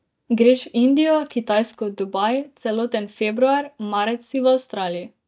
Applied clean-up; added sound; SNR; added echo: neural mask model DeepFilterNet 3.